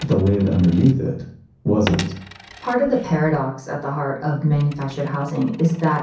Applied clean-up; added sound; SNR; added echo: none; Coin (dropping); 18 dB; reverberation time 0.6 s.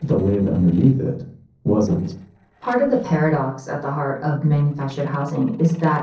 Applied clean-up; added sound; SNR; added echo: neural separator model SepFormer DNS4.